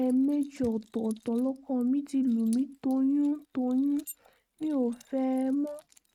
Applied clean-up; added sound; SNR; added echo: neural mask model RNNoise.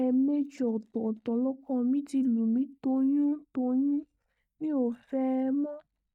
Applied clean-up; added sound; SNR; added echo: neural mask model DeepFilterNet 3.